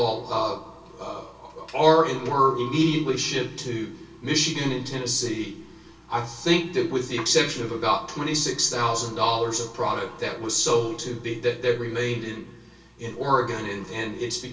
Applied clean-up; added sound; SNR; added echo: none; none; none; reverberation time 0.2 s.